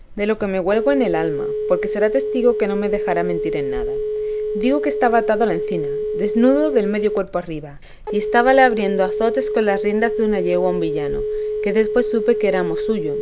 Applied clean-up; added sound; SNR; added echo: none; Telephone; 3 dB; none.